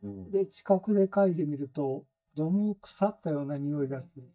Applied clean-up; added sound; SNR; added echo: neural mask model DeepFilterNet 3.